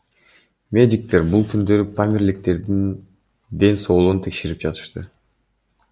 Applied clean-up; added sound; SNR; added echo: none; none; none; none.